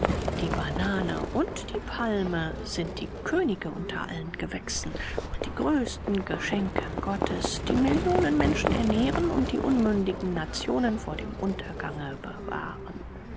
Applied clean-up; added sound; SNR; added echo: none; Livestock, farm animals, working animals; 3 dB; none.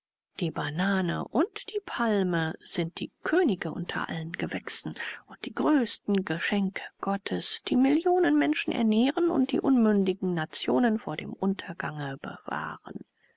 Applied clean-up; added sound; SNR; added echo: none; none; none; none.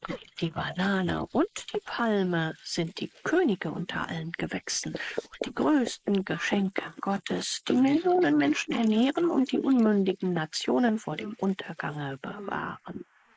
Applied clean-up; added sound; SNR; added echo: neural mask model Resemble Enhance denoiser.